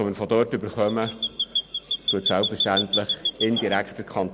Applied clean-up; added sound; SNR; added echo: none; Chirp, tweet; 0 dB; none.